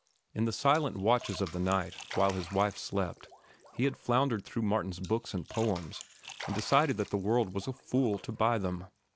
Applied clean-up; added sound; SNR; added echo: none; Splash, splatter; 18 dB; none.